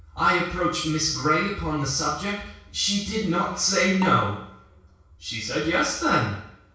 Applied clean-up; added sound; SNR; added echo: none; Bowed string instrument; 17 dB; reverberation time 0.6 s.